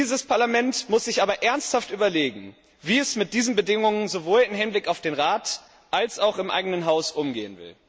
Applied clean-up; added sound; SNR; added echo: none; none; none; none.